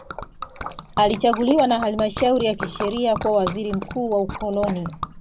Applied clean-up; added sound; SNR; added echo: none; Liquid; 10 dB; none.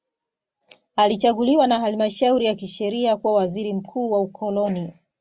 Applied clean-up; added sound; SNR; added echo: none; none; none; none.